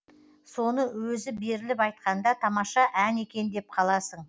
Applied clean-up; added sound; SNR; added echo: none; none; none; none.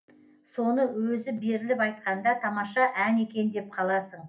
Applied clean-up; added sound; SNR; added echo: none; none; none; reverberation time 0.3 s.